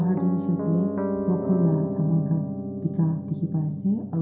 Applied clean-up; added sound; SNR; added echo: none; Piano; 4 dB; reverberation time 0.7 s.